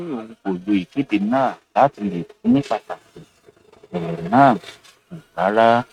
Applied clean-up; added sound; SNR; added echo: neural mask model RNNoise.